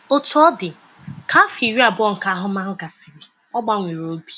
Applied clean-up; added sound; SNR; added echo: none; none; none; none.